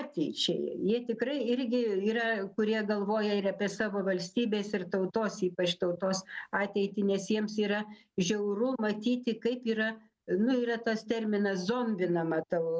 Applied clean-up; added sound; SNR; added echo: none; none; none; none.